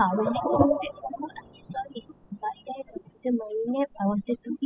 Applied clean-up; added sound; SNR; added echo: classical method spectral subtraction.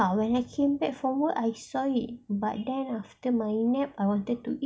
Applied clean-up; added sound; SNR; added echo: none; none; none; none.